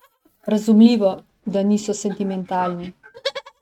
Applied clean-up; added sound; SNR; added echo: neural mask model RNNoise.